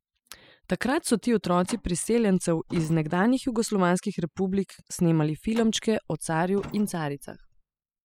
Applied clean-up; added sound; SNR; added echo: classical method spectral subtraction.